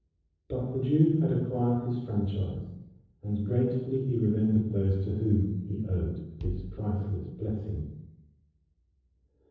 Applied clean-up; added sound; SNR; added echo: neural separator model SepFormer DNS4.